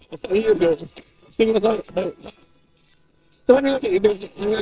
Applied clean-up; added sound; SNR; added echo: neural separator model SepFormer WHAMR!.